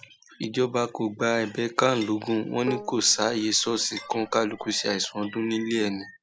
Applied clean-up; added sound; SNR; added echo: none; Bowed string instrument; 14 dB; none.